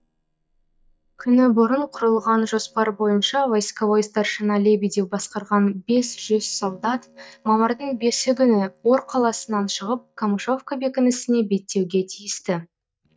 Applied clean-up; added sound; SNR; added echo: neural mask model DeepFilterNet 3.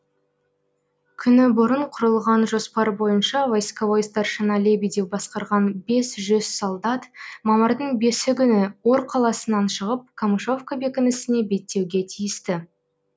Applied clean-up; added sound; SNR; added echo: none; none; none; none.